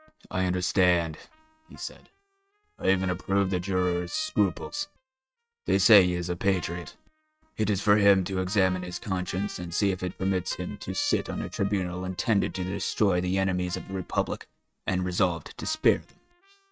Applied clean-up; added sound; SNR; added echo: neural mask model RNNoise.